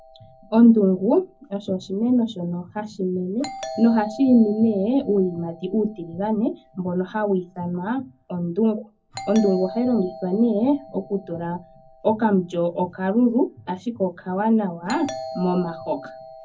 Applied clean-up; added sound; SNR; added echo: none; Doorbell; 17 dB; reverberation time 0.4 s.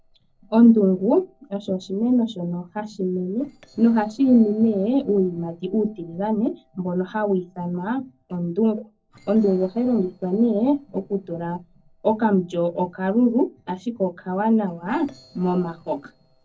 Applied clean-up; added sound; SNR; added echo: neural separator model SepFormer DNS4.